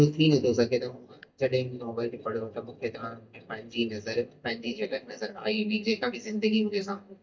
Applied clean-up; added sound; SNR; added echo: neural mask model DeepFilterNet 3.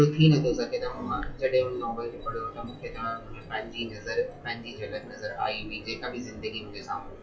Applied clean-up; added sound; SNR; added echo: classical method WPE with log-MMSE.